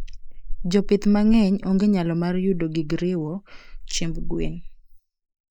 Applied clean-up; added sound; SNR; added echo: neural mask model Resemble Enhance denoiser.